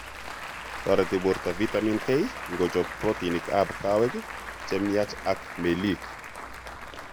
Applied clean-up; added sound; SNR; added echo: none; Applause; 9 dB; none.